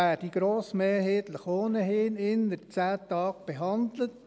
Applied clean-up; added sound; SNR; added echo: none; none; none; none.